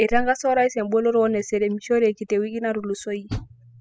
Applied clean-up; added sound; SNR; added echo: classical method spectral subtraction.